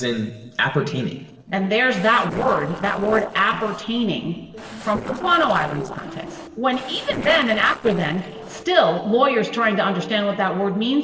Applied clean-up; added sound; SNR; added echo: neural separator model SepFormer DNS4.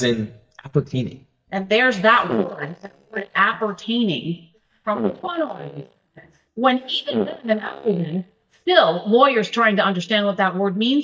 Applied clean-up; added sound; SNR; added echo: neural mask model DeepFilterNet 3.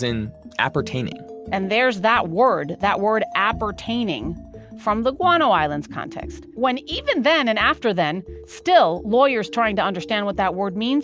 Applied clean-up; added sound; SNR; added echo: none; none; none; none.